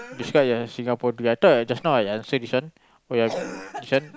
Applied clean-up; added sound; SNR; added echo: none; Cough; 16 dB; none.